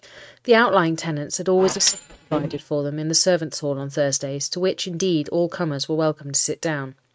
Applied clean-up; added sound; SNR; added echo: neural mask model RNNoise.